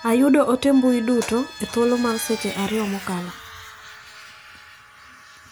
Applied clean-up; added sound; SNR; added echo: none; Vehicle; 15 dB; none.